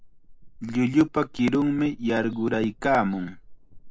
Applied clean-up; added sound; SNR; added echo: none; Thunder / Wind / Bird vocalization, bird call, bird song; 19 dB; none.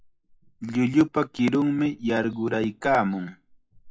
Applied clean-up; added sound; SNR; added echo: classical method log-MMSE.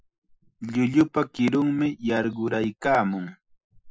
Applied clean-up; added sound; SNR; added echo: classical method Wiener filter.